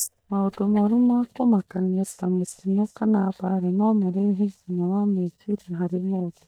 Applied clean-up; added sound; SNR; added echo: neural mask model DeepFilterNet 3.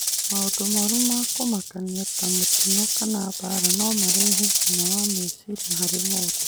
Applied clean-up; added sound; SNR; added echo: none; Rattle / Rattle (instrument); -5 dB; none.